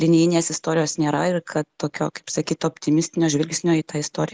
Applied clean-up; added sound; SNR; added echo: none; none; none; none.